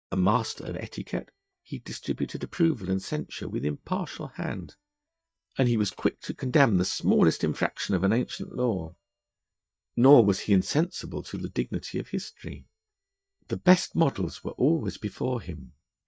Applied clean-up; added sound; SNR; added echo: neural mask model DeepFilterNet 3.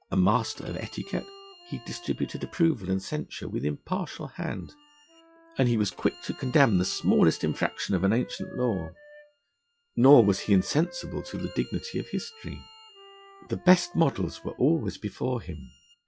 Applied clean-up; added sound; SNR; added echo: classical method log-MMSE.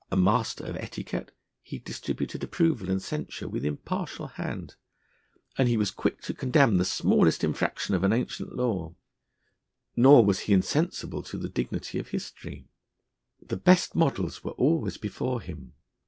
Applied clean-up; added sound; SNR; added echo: none; none; none; none.